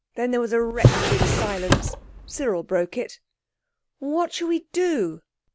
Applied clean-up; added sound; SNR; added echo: none; Drawer open or close; -5 dB; none.